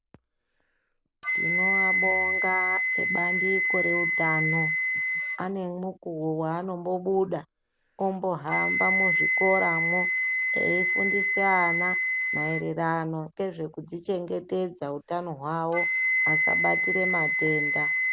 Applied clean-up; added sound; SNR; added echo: none; Wind instrument, woodwind instrument; -3 dB; none.